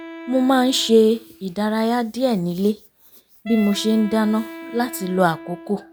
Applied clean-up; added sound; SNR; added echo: none; Wind instrument, woodwind instrument; 17 dB; none.